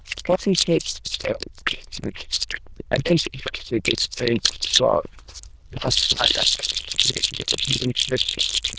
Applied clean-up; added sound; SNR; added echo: neural diffusion model UNIVERSE++.